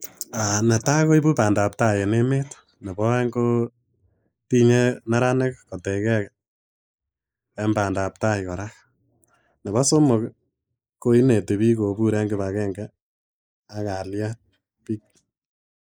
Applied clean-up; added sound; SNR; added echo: neural mask model Resemble Enhance denoiser.